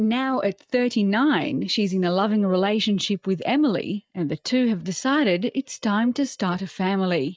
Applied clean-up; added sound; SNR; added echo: neural mask model DeepFilterNet 3.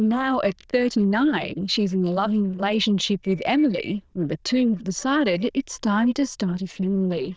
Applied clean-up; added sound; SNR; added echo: neural diffusion model UNIVERSE++.